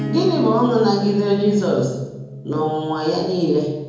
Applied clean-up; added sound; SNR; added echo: none; Acoustic guitar / Strum; 11 dB; reverberation time 0.9 s.